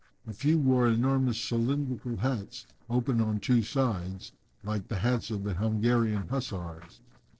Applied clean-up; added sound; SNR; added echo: neural separator model SepFormer DNS4.